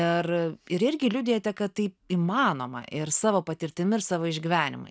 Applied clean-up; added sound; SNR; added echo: none; none; none; none.